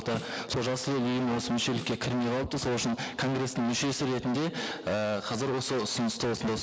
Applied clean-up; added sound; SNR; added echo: none; Snare drum; 19 dB; none.